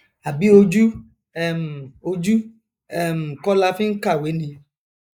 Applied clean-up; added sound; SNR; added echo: neural mask model Resemble Enhance denoiser.